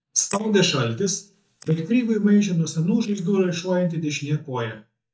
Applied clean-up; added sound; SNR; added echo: neural mask model DeepFilterNet 3.